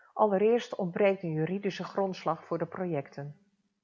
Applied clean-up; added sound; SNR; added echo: none; none; none; none.